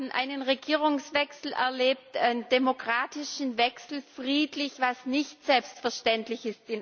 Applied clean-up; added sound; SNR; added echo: none; none; none; none.